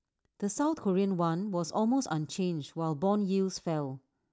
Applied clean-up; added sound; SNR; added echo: none; none; none; none.